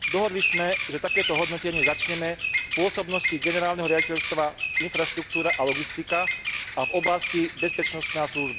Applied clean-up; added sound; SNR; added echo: none; Bird vocalization, bird call, bird song; 1 dB; none.